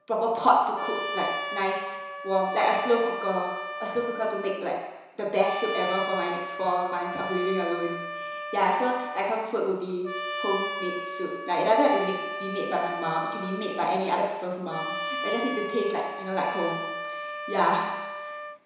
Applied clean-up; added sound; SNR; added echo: none; Trumpet; 7 dB; reverberation time 1.0 s.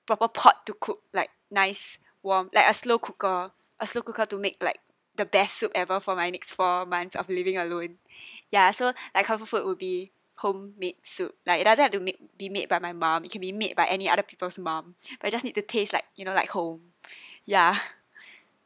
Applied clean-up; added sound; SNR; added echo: none; none; none; none.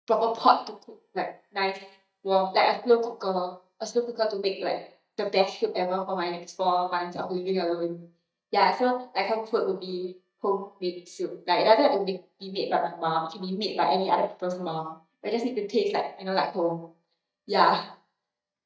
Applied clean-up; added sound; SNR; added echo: neural mask model DeepFilterNet 3.